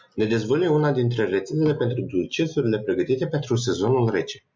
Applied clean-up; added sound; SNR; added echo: none; none; none; none.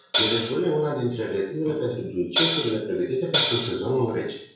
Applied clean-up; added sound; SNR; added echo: none; Hi-hat; -5 dB; reverberation time 0.6 s.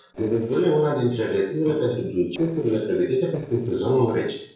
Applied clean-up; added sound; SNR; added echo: neural separator model SepFormer DNS4.